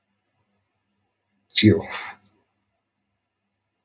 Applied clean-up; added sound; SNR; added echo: none; none; none; reverberation time 0.2 s.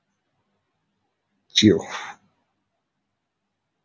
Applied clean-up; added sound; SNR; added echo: none; none; none; none.